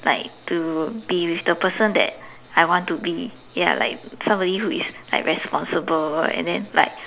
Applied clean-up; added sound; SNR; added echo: none; none; none; none.